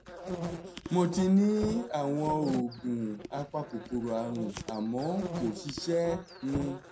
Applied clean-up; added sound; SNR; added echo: none; Insect; 9 dB; reverberation time 0.2 s.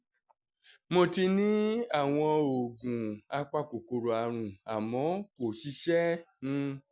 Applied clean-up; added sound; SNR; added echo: none; none; none; none.